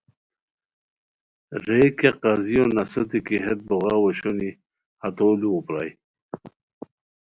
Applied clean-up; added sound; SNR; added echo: none; none; none; none.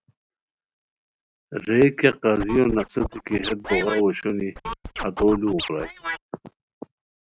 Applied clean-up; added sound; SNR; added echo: neural mask model RNNoise.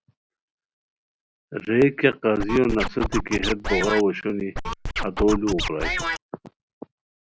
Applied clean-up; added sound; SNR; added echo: none; Scratching (performance technique); 2 dB; none.